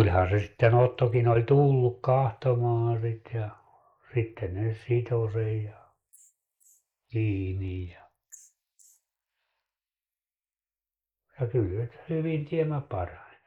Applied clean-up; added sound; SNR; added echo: neural mask model Resemble Enhance denoiser.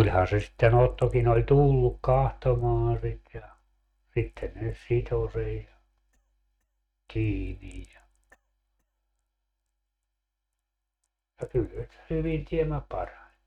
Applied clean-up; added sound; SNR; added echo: neural mask model RNNoise.